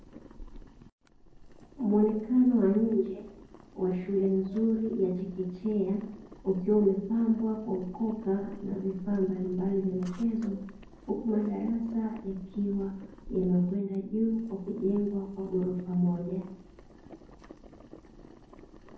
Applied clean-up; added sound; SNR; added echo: none; Boiling; 19 dB; reverberation time 0.9 s.